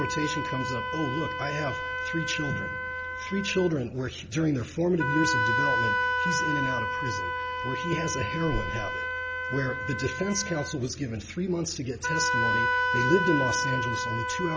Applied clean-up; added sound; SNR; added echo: none; Wind instrument, woodwind instrument; 0 dB; none.